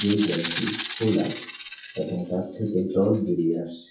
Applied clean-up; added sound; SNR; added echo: classical method WPE with log-MMSE.